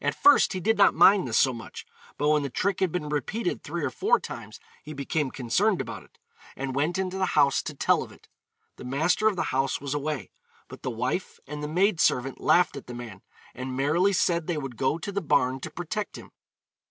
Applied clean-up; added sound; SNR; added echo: none; none; none; none.